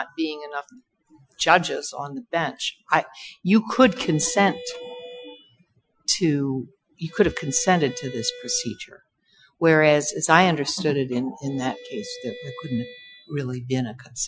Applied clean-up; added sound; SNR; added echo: classical method Wiener filter.